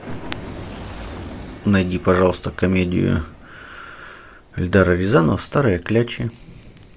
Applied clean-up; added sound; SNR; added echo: none; Fire + Thunder; 17 dB; none.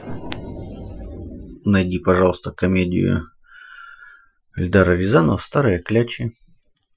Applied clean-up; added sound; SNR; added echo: classical method Wiener filter.